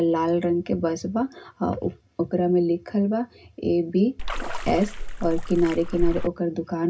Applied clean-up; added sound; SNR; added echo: none; Splash, splatter; 2 dB; reverberation time 0.4 s.